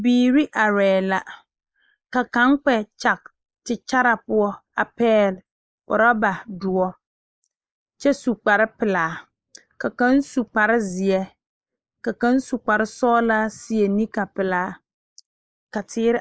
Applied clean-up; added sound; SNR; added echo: neural mask model Resemble Enhance denoiser.